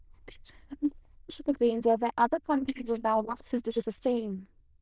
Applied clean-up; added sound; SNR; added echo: neural diffusion model UNIVERSE++.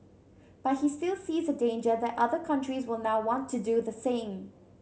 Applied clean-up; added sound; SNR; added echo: none; none; none; none.